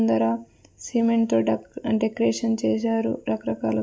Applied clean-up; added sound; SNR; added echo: none; none; none; none.